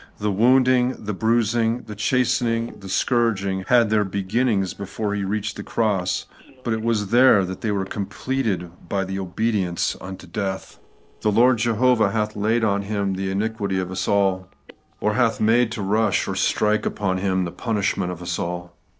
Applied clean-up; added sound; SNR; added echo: neural separator model SepFormer DNS4.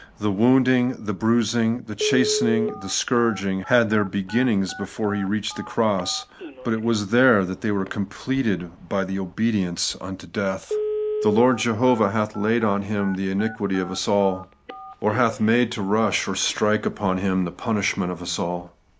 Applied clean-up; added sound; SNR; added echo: none; Telephone; 12 dB; none.